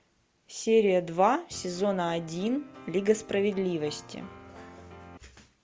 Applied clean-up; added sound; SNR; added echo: none; Piano; 19 dB; none.